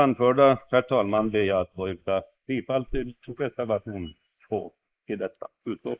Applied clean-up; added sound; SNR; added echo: neural mask model Resemble Enhance denoiser.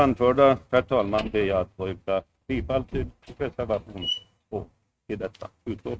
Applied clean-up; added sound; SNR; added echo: neural mask model RNNoise.